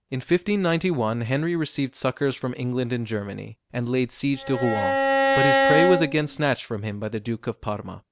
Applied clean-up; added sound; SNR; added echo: none; Bowed string instrument; -3 dB; none.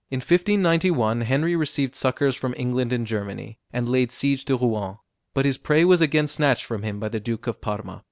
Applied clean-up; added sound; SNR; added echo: none; none; none; none.